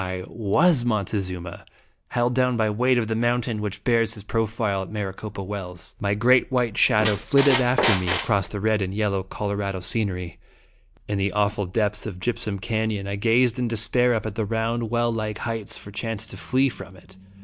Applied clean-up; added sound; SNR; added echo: none; Squeak; 1 dB; none.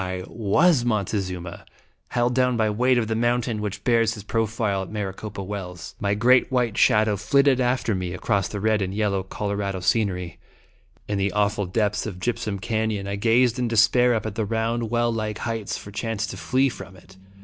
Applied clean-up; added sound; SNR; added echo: none; none; none; none.